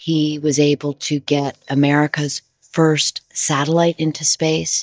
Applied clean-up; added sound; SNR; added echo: neural mask model DeepFilterNet 3.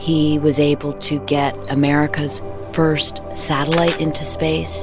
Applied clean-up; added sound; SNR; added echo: none; Camera; 15 dB; none.